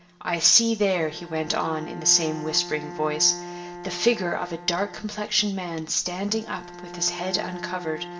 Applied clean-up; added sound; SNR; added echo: none; Bowed string instrument; 13 dB; reverberation time 0.5 s.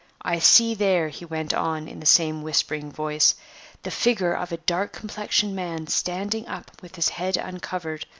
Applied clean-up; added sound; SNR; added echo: none; none; none; none.